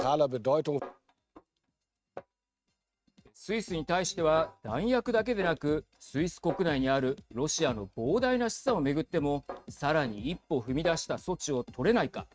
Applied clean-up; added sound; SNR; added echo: neural mask model RNNoise.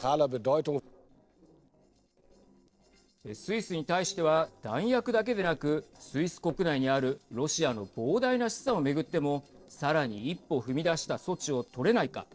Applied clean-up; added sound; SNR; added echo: neural separator model SepFormer DNS4.